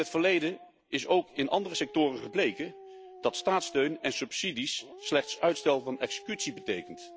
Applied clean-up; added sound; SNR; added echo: none; Dog; 19 dB; none.